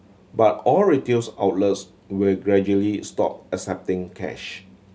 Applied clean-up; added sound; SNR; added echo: none; none; none; none.